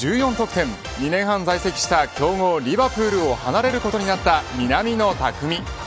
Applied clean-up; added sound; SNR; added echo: none; none; none; none.